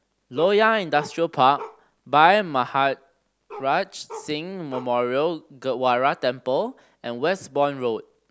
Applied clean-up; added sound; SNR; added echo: none; Bark; 18 dB; none.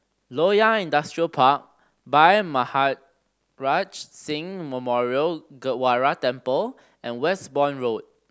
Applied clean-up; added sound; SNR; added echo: none; none; none; none.